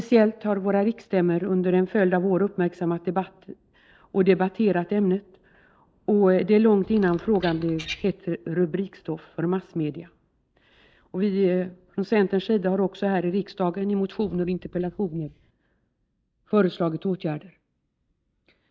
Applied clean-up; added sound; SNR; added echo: neural mask model DeepFilterNet 3.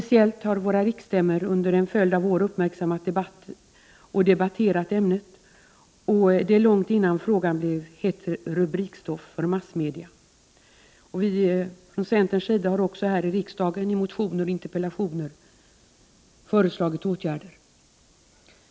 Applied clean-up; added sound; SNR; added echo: none; none; none; none.